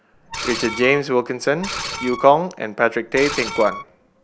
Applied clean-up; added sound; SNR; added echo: none; Screech; 10 dB; none.